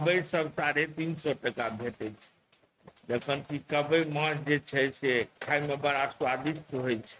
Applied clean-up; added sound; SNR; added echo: neural mask model RNNoise.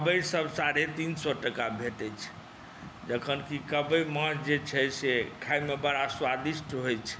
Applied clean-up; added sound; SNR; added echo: none; none; none; none.